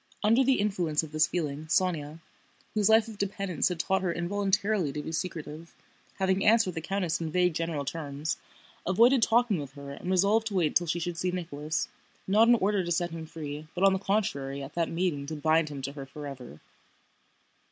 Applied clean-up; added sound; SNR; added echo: none; none; none; none.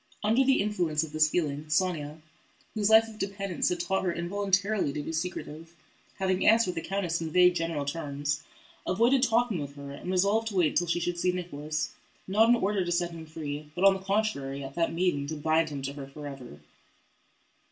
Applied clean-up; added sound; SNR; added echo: none; none; none; reverberation time 0.2 s.